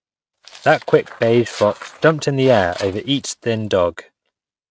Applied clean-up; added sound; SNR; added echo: neural mask model RNNoise.